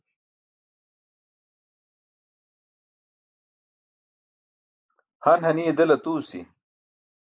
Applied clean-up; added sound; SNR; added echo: neural mask model Resemble Enhance denoiser.